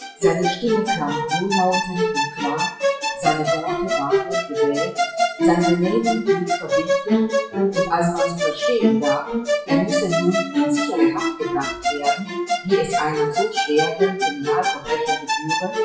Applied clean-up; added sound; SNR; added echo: classical method WPE with log-MMSE.